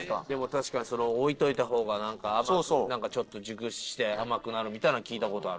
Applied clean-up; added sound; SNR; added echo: neural separator model SepFormer DNS4.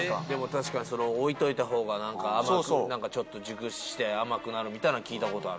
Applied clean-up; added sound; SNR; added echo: none; none; none; none.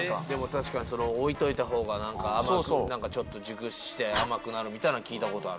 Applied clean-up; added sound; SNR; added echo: none; Fire + Mechanisms; 11 dB; none.